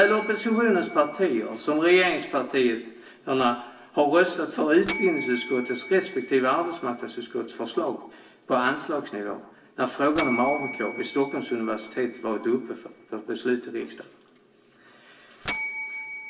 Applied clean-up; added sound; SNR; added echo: none; Bell; 14 dB; reverberation time 0.8 s.